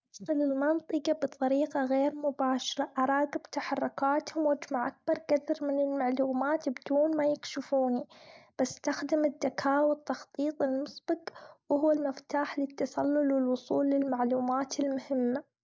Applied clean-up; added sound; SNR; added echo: none; none; none; none.